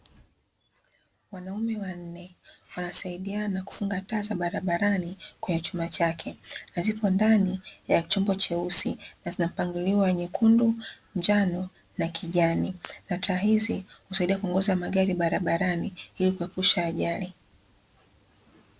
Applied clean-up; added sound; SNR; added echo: none; none; none; none.